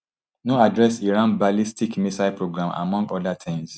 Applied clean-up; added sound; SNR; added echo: none; none; none; none.